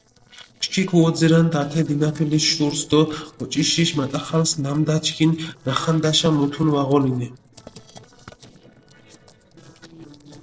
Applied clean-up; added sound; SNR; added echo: neural separator model SepFormer DNS4.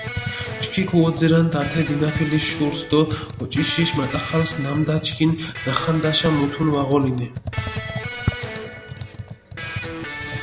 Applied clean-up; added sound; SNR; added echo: none; Electric guitar + Computer keyboard; 8 dB; none.